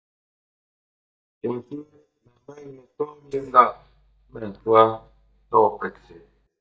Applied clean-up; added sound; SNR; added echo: neural mask model DeepFilterNet 3.